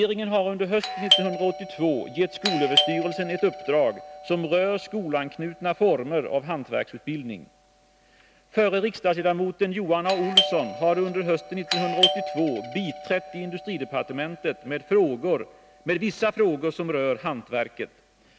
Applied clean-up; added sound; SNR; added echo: none; Doorbell; 6 dB; none.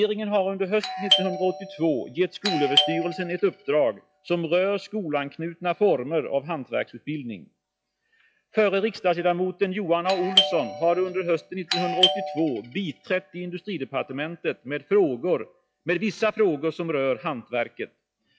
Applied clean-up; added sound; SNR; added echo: classical method log-MMSE.